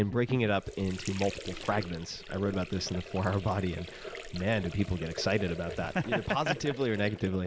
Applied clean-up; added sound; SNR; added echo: none; Sink (filling or washing) / Water; 13 dB; none.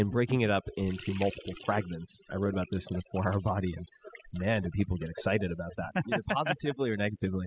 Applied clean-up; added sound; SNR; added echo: classical method spectral subtraction.